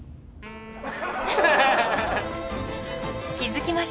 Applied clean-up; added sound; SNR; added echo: none; Wind instrument, woodwind instrument + Keyboard (musical); 18 dB; none.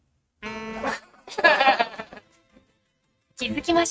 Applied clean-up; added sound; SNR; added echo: neural mask model RNNoise.